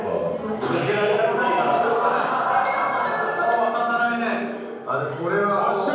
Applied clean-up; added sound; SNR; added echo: none; none; none; reverberation time 1.0 s.